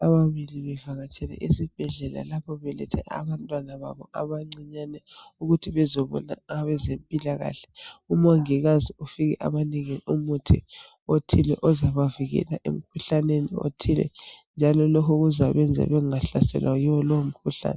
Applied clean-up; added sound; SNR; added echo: none; none; none; none.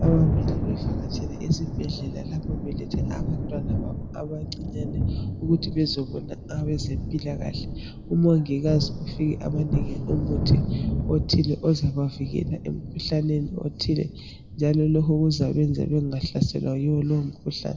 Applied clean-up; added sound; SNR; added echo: none; Thunder; 4 dB; reverberation time 0.7 s.